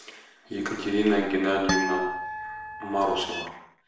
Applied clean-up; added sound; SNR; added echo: none; Harp; 4 dB; reverberation time 0.6 s.